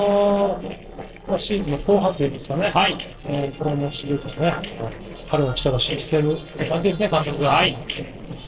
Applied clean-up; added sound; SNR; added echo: neural separator model SepFormer DNS4.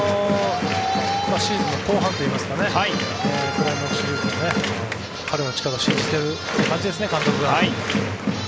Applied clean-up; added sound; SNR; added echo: none; none; none; none.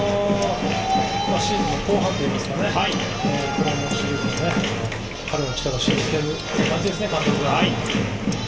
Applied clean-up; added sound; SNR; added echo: none; Sink (filling or washing); 17 dB; reverberation time 2.3 s.